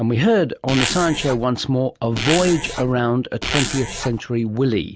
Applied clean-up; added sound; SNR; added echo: none; Zipper (clothing); 6 dB; none.